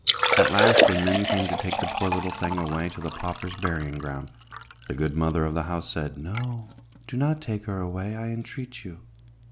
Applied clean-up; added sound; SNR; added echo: none; Liquid; -1 dB; none.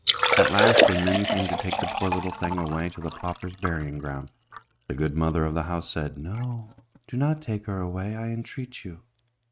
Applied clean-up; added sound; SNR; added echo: neural mask model RNNoise.